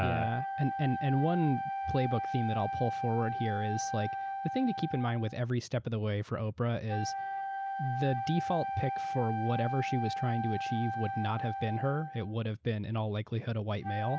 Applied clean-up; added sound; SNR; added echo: none; Wind instrument, woodwind instrument; 4 dB; none.